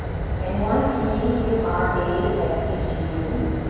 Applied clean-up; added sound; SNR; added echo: none; Fire; 1 dB; reverberation time 2.2 s.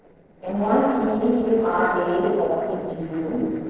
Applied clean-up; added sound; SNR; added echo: neural separator model SepFormer DNS4.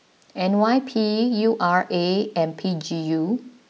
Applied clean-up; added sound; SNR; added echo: none; none; none; none.